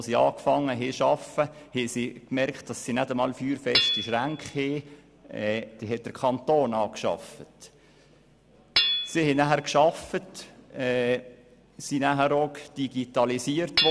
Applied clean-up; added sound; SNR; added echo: none; Hammer / Chink, clink; 8 dB; none.